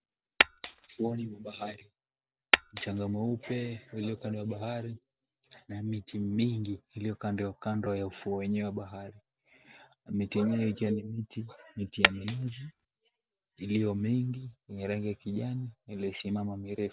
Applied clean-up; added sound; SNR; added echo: none; Glass; -4 dB; none.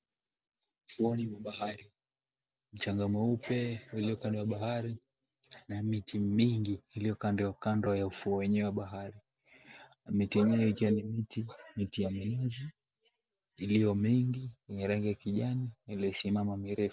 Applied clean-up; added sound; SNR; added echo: none; none; none; none.